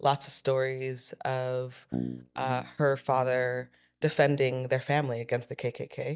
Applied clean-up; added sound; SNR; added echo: neural mask model DeepFilterNet 3.